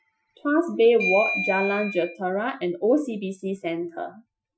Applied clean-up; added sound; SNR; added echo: classical method Wiener filter.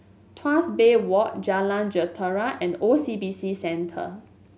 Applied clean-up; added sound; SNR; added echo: none; none; none; none.